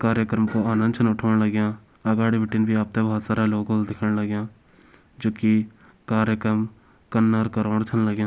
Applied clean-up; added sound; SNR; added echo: none; none; none; none.